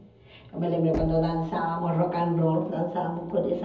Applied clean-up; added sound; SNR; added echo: none; Knock; 13 dB; reverberation time 0.7 s.